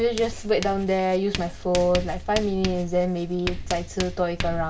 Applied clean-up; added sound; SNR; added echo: none; Writing; 8 dB; none.